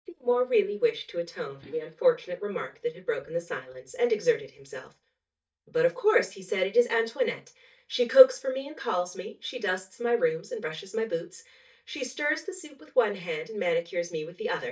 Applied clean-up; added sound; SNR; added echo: neural mask model DeepFilterNet 3.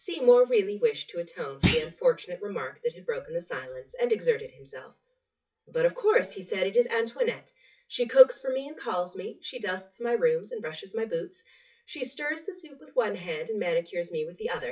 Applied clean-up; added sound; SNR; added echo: classical method WPE with log-MMSE.